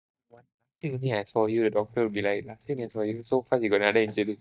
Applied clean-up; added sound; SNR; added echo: neural mask model DeepFilterNet 3.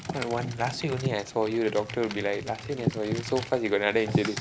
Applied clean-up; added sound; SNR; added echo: none; Computer keyboard; 12 dB; none.